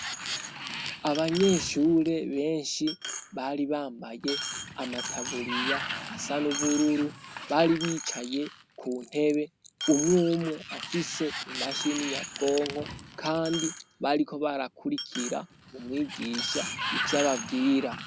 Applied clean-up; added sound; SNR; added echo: none; Sliding door + Coin (dropping); 7 dB; none.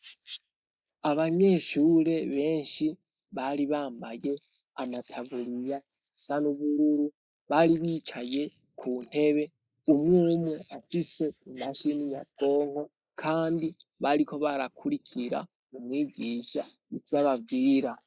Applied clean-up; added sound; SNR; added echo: neural mask model Resemble Enhance denoiser.